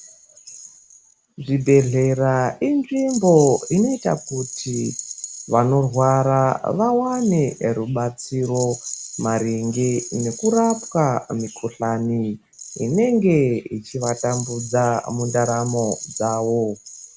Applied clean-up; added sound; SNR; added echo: none; Rattle; 16 dB; none.